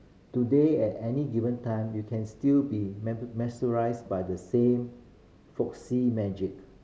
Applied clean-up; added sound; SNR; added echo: none; none; none; none.